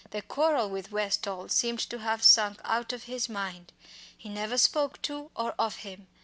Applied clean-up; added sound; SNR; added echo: none; none; none; none.